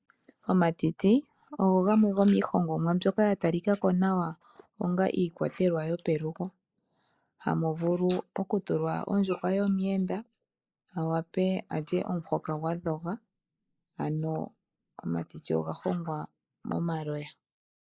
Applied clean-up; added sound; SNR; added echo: neural mask model Resemble Enhance denoiser.